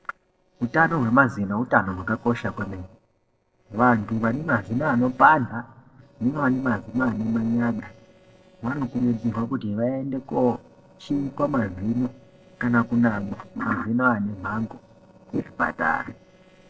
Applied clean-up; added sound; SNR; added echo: neural separator model SepFormer DNS4.